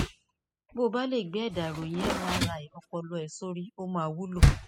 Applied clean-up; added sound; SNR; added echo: classical method spectral subtraction.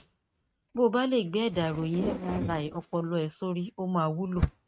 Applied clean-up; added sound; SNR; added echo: neural mask model RNNoise.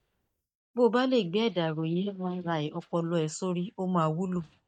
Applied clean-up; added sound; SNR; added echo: neural mask model DeepFilterNet 3.